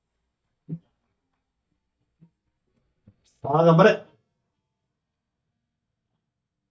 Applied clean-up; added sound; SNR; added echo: neural mask model DeepFilterNet 3.